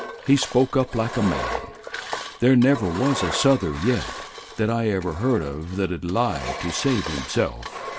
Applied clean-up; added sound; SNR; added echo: none; Engine; 10 dB; none.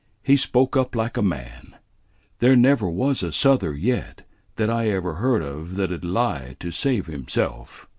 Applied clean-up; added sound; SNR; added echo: none; none; none; none.